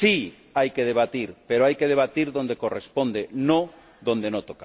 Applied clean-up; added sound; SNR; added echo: none; none; none; none.